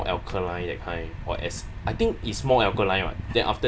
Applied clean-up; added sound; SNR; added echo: none; none; none; none.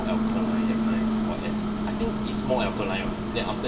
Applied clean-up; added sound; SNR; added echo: none; Microwave oven; -5 dB; reverberation time 1.0 s.